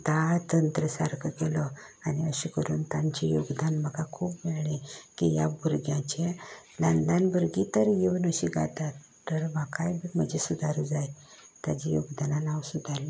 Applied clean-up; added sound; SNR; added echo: none; none; none; none.